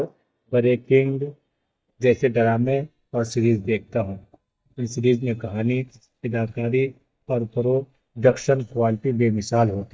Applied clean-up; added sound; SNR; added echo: neural mask model DeepFilterNet 3.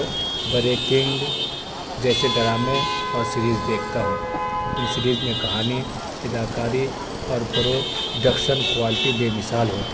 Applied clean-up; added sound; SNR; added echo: none; Chatter / Traffic noise, roadway noise / Vehicle horn, car horn, honking / Engine; 2 dB; none.